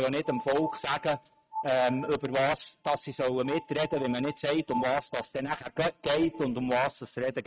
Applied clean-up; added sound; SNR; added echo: neural mask model RNNoise.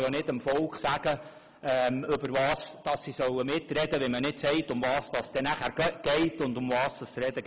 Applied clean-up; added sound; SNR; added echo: none; none; none; none.